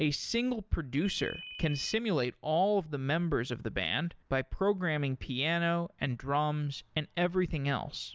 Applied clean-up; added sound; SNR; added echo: none; Ringtone; 13 dB; none.